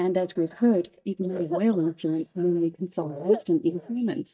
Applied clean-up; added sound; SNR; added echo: neural mask model DeepFilterNet 3.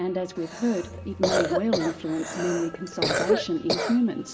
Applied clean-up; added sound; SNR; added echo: none; Cough; 1 dB; reverberation time 2.4 s.